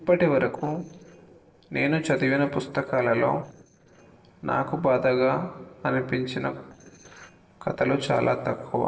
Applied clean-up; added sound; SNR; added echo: neural separator model SepFormer DNS4.